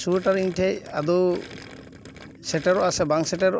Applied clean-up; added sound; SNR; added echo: none; Gurgling; 20 dB; none.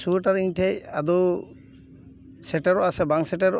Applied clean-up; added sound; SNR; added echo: none; none; none; none.